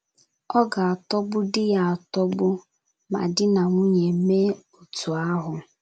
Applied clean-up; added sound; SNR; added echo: none; none; none; none.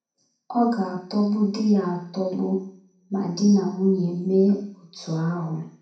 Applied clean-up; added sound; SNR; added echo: none; none; none; reverberation time 0.6 s.